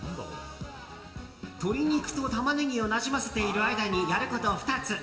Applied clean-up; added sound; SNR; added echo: none; none; none; reverberation time 1.6 s.